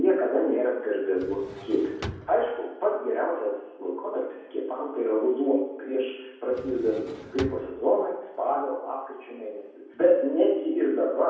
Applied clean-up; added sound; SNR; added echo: none; Drawer open or close; 15 dB; reverberation time 0.9 s.